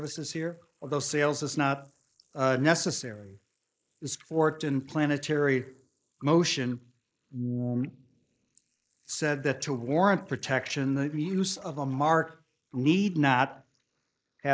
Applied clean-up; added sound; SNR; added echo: neural mask model Resemble Enhance denoiser.